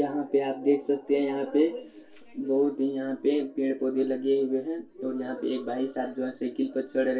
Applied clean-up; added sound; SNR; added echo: none; none; none; reverberation time 0.2 s.